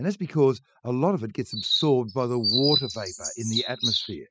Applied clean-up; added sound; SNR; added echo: classical method spectral subtraction.